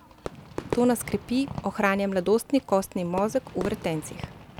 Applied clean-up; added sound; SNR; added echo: none; Fireworks; 12 dB; none.